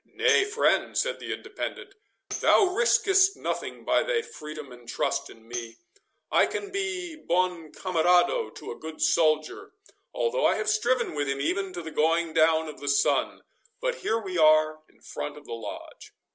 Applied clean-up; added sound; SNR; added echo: neural separator model SepFormer DNS4.